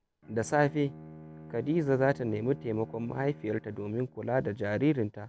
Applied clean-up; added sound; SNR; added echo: none; Bowed string instrument; 18 dB; none.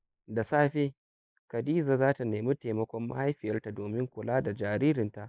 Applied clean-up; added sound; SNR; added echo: neural mask model Resemble Enhance denoiser.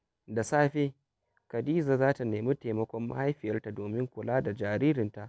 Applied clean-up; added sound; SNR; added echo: none; none; none; none.